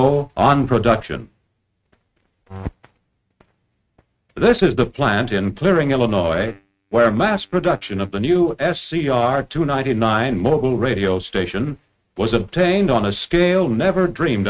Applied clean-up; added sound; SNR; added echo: neural mask model RNNoise.